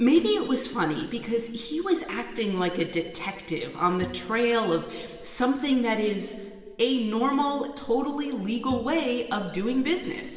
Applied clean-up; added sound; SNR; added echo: none; Bowed string instrument; 16 dB; reverberation time 2.1 s.